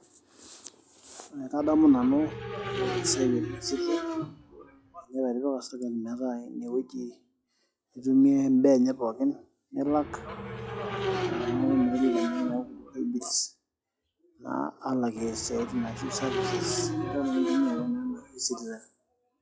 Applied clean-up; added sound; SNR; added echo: classical method log-MMSE.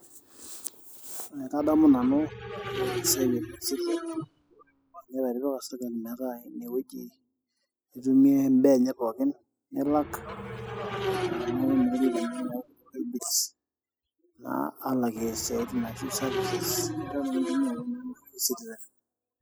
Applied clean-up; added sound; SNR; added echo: classical method spectral subtraction.